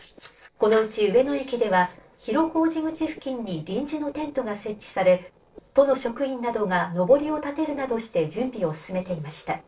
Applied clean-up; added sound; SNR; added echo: neural separator model SepFormer DNS4.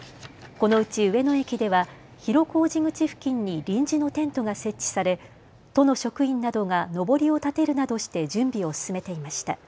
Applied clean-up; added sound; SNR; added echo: none; none; none; none.